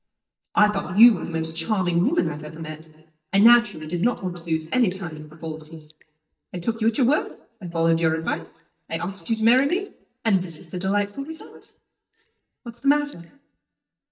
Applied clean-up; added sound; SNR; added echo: neural mask model DeepFilterNet 3.